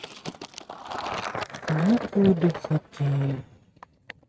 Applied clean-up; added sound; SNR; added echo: neural mask model RNNoise.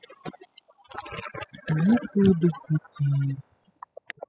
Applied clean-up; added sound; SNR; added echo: classical method spectral subtraction.